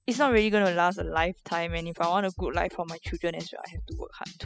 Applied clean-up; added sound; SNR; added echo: classical method spectral subtraction.